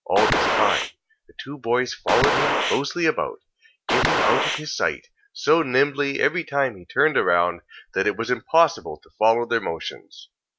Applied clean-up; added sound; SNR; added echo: none; Gunshot, gunfire; -1 dB; none.